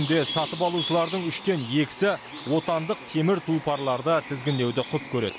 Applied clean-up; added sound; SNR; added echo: none; Bird; 12 dB; none.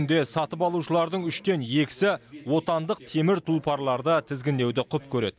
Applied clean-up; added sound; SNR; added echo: none; none; none; none.